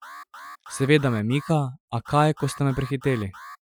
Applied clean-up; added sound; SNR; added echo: classical method Wiener filter.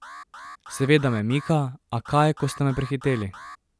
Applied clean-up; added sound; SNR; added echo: none; Alarm; 18 dB; none.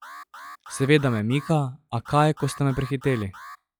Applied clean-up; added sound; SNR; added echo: classical method log-MMSE.